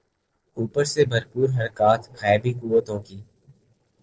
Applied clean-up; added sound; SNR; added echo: neural separator model SepFormer DNS4.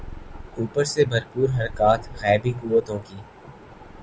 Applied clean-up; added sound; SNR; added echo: none; Purr; 17 dB; none.